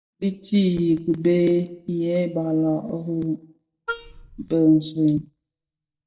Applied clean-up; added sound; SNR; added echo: neural mask model DeepFilterNet 3.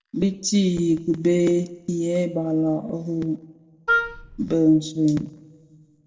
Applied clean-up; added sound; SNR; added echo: none; Wind instrument, woodwind instrument; 3 dB; reverberation time 1.0 s.